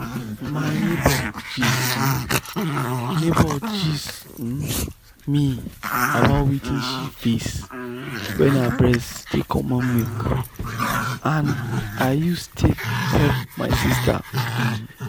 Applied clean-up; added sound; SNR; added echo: none; Growling; 2 dB; none.